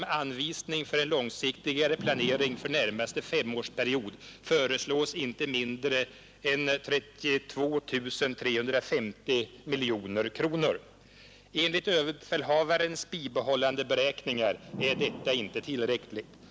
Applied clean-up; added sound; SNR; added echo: none; Thunder / Rain; 19 dB; none.